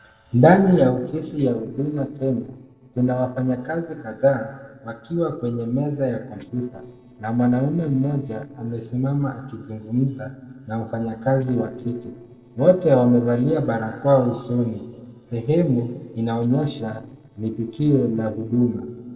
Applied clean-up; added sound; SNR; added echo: neural separator model SepFormer DNS4.